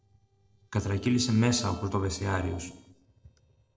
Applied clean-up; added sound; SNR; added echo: neural separator model SepFormer DNS4.